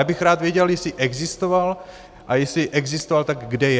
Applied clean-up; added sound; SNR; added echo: none; none; none; none.